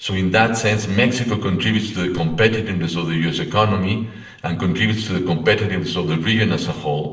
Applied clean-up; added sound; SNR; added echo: neural separator model SepFormer DNS4.